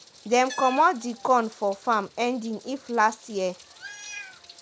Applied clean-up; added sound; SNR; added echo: none; Meow; 18 dB; none.